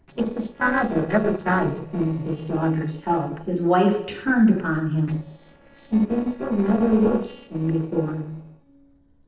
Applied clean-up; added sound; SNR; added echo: neural separator model SepFormer DNS4.